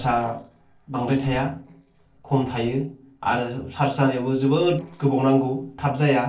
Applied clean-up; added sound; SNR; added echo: neural separator model SepFormer DNS4.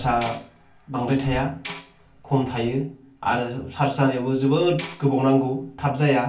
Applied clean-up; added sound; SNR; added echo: none; Tambourine; 19 dB; reverberation time 0.2 s.